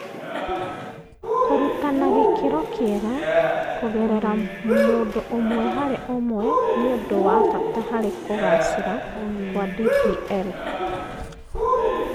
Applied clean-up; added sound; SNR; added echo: none; Cheering; -2 dB; none.